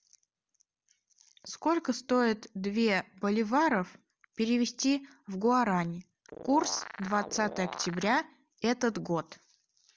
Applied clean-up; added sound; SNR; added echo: none; Animal; 11 dB; none.